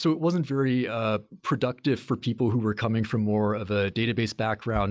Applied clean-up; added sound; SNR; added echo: none; none; none; none.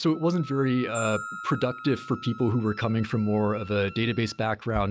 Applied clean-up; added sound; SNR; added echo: none; Glockenspiel + Wind instrument, woodwind instrument; 15 dB; none.